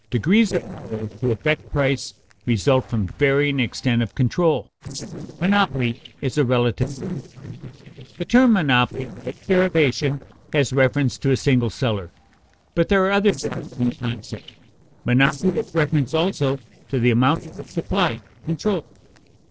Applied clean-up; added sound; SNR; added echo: neural separator model SepFormer DNS4.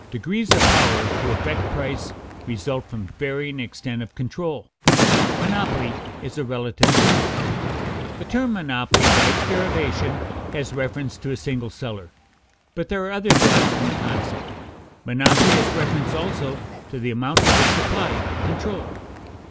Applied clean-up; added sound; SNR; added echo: none; Boom; -4 dB; none.